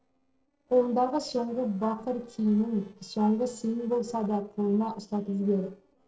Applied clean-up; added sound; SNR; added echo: neural separator model SepFormer DNS4.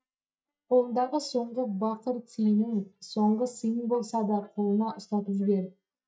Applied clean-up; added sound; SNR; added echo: neural mask model DeepFilterNet 3.